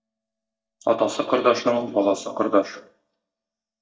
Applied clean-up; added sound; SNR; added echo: neural mask model DeepFilterNet 3.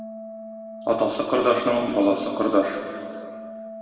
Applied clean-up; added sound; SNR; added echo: none; Organ; 13 dB; reverberation time 2.2 s.